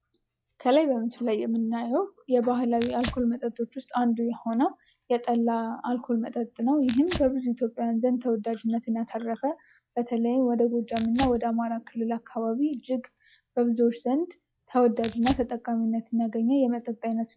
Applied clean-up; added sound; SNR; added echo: classical method log-MMSE.